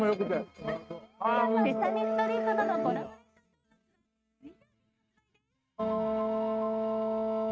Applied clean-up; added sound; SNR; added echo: neural mask model RNNoise.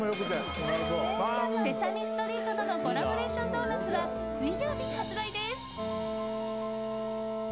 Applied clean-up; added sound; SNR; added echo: none; Wind instrument, woodwind instrument; 1 dB; none.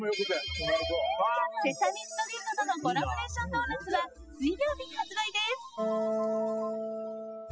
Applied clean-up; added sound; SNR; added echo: classical method spectral subtraction.